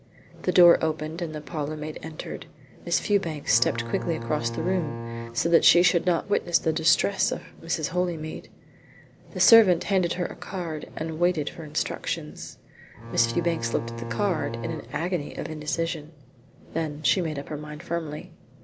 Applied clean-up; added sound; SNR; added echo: none; Bowed string instrument; 8 dB; none.